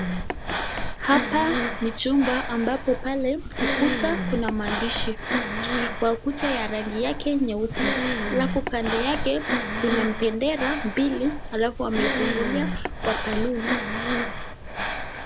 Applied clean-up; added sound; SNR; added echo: none; Breathing; 1 dB; none.